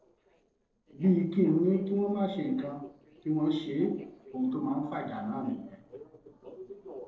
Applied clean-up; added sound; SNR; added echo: neural separator model SepFormer DNS4.